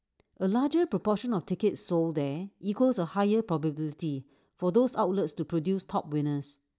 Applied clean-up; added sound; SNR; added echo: none; none; none; none.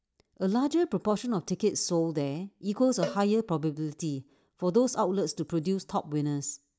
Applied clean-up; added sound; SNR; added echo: none; Cowbell; 14 dB; none.